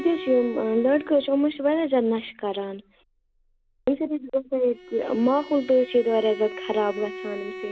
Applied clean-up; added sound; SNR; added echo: none; Bowed string instrument; 16 dB; none.